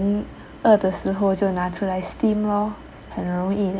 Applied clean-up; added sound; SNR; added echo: none; none; none; none.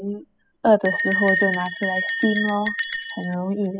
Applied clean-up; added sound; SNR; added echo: classical method spectral subtraction.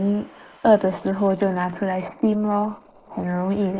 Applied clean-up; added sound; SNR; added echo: neural mask model Resemble Enhance denoiser.